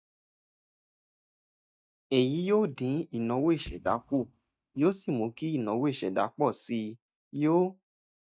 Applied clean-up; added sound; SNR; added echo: neural mask model DeepFilterNet 3.